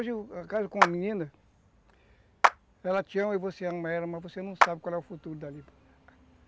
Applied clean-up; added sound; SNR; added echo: none; Clapping; -3 dB; none.